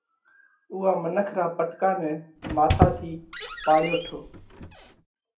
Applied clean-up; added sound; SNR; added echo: none; Squeak; 1 dB; reverberation time 0.3 s.